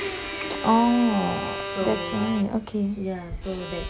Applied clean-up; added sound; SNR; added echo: none; Domestic sounds, home sounds + Bowed string instrument; 8 dB; none.